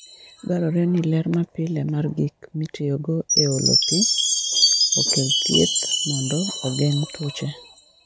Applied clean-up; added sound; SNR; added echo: none; Chime; 0 dB; none.